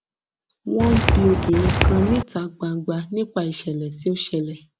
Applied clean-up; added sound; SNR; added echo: none; Walk, footsteps; -4 dB; none.